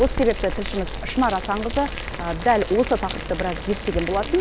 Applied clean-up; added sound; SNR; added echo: none; Boiling; 6 dB; none.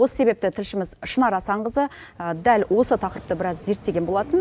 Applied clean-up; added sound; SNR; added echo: none; none; none; none.